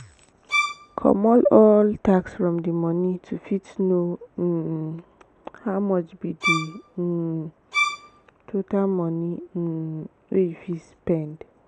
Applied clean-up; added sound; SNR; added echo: none; Bowed string instrument; 3 dB; none.